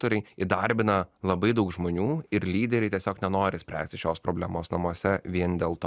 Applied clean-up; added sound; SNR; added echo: none; none; none; none.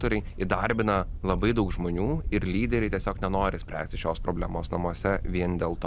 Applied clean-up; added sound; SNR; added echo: none; Camera; 6 dB; none.